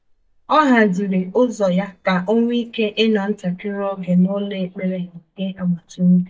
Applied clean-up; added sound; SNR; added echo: neural mask model DeepFilterNet 3.